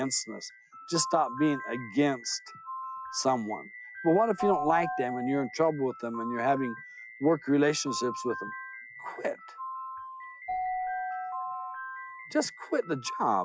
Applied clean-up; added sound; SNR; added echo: classical method Wiener filter.